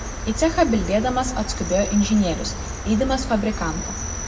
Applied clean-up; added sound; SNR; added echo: none; Cricket; 6 dB; reverberation time 0.7 s.